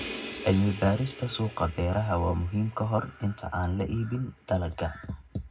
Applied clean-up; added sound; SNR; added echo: none; Crash cymbal; 16 dB; reverberation time 0.4 s.